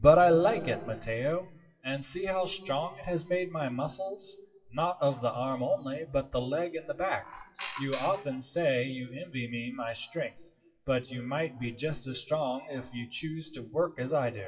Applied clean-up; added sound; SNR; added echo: classical method WPE with log-MMSE.